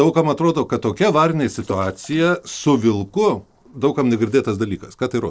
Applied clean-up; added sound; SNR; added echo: neural separator model SepFormer DNS4.